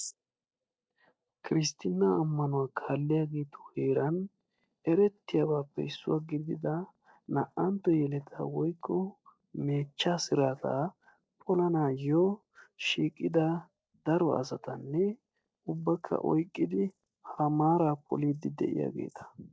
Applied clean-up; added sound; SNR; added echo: neural mask model DeepFilterNet 3.